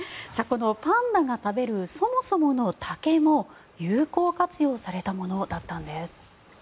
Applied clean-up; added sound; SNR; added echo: none; none; none; none.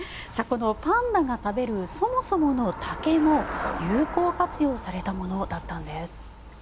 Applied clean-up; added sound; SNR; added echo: none; Traffic noise, roadway noise / Bicycle; 10 dB; none.